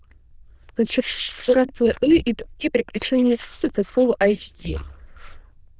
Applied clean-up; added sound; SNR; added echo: neural diffusion model UNIVERSE++.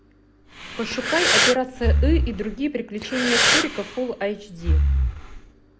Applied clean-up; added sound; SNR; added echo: none; Breathing + Breathing; -4 dB; none.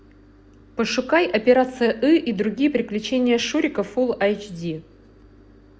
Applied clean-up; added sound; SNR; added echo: none; none; none; none.